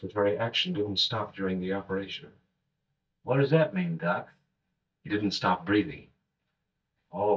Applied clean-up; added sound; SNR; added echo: neural mask model DeepFilterNet 3.